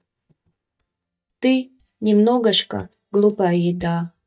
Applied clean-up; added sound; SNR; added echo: neural mask model DeepFilterNet 3.